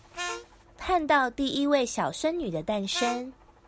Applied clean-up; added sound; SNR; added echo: none; Harmonica; 9 dB; none.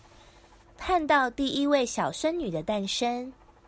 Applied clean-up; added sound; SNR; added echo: none; none; none; none.